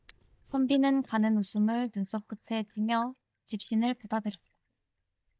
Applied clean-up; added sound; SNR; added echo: neural mask model DeepFilterNet 3.